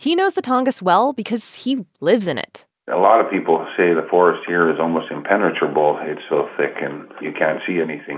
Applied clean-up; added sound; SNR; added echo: none; none; none; none.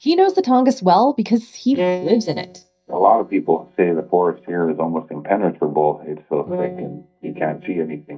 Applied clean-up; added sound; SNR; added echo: neural mask model DeepFilterNet 3.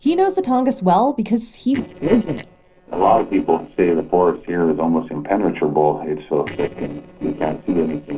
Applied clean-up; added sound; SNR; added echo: neural separator model SepFormer DNS4.